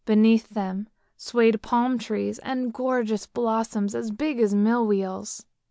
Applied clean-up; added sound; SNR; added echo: none; none; none; none.